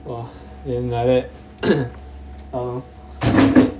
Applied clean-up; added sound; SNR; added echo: none; none; none; none.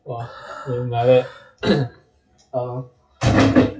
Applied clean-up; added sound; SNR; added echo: classical method WPE with log-MMSE.